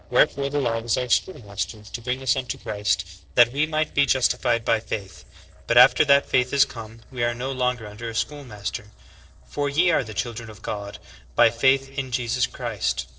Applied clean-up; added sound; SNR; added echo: neural separator model SepFormer DNS4.